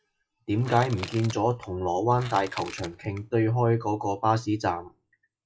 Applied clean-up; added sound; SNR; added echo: classical method log-MMSE.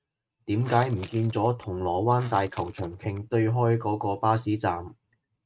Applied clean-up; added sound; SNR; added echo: neural mask model RNNoise.